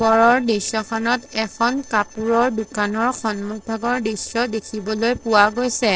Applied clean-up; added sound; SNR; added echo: neural separator model SepFormer DNS4.